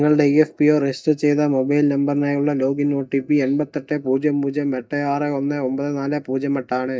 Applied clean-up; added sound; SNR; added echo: neural mask model DeepFilterNet 3.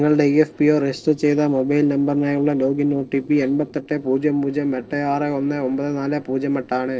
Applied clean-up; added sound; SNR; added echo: neural separator model SepFormer DNS4.